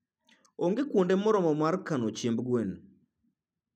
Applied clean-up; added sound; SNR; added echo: none; none; none; none.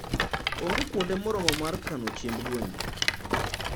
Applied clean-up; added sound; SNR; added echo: none; Rattle; -2 dB; none.